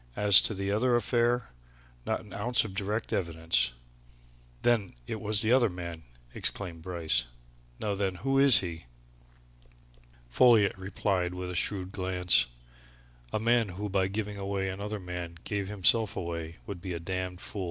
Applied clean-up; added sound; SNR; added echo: none; none; none; none.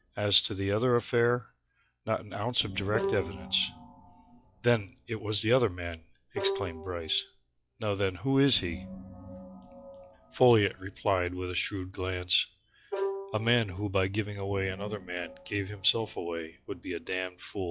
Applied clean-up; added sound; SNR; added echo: classical method log-MMSE.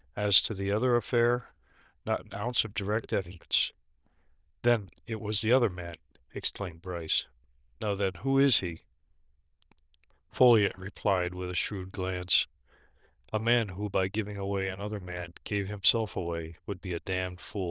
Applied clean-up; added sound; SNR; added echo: neural diffusion model UNIVERSE++.